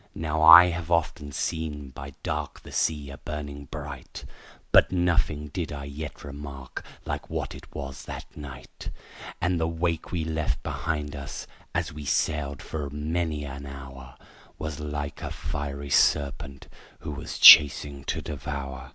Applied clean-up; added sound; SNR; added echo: none; none; none; none.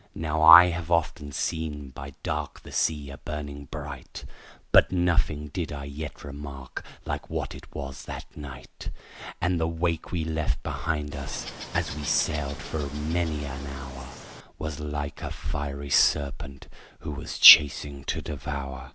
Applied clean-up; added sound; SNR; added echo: none; Water / Bird; 13 dB; none.